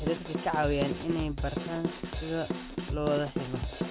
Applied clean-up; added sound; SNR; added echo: none; Drum / Drum kit; 2 dB; none.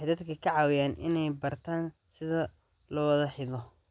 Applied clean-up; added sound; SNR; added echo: none; none; none; none.